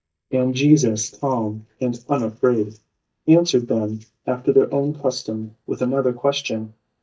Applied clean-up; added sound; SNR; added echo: neural mask model DeepFilterNet 3.